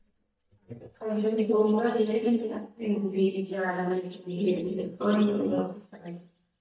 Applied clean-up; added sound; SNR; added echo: neural mask model DeepFilterNet 3.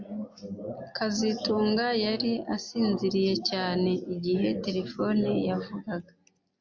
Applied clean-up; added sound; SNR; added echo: none; none; none; none.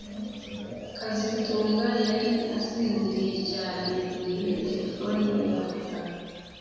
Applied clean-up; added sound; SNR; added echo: none; Bird; 18 dB; reverberation time 1.9 s.